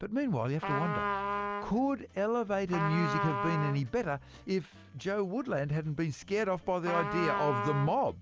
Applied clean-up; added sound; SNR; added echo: none; Trumpet; 3 dB; none.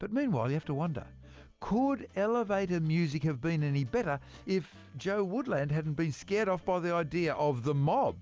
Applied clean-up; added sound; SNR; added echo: none; none; none; none.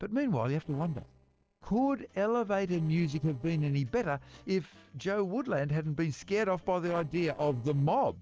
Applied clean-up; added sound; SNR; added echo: neural separator model SepFormer DNS4.